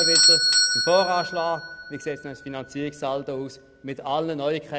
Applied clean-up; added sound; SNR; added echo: none; Bell / Doorbell; -2 dB; none.